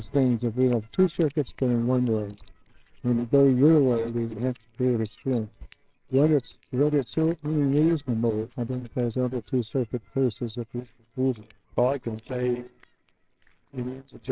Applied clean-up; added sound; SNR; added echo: neural separator model SepFormer WHAMR!.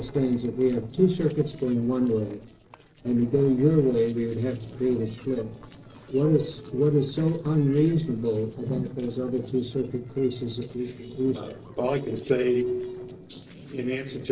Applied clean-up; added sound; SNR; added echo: neural separator model SepFormer DNS4.